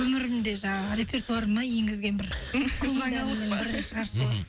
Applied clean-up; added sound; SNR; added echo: none; Breathing; 17 dB; none.